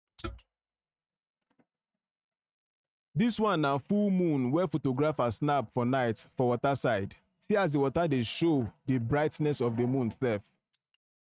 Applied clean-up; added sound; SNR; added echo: neural mask model RNNoise.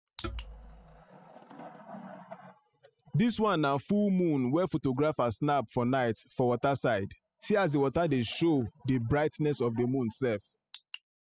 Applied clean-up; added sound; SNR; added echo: classical method spectral subtraction.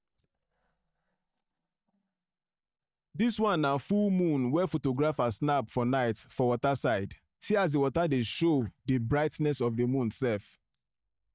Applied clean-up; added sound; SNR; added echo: neural mask model DeepFilterNet 3.